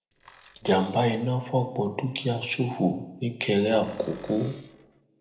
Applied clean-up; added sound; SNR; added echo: neural separator model SepFormer DNS4.